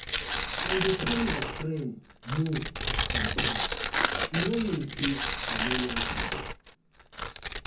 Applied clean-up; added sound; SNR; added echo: none; Tearing; -2 dB; reverberation time 0.6 s.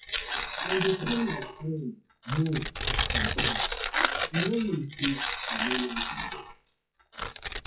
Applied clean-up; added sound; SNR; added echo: classical method WPE with log-MMSE.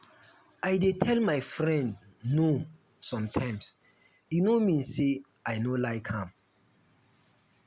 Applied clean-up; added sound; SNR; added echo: none; none; none; none.